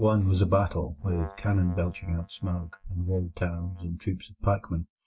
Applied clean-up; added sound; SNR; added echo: neural mask model DeepFilterNet 3.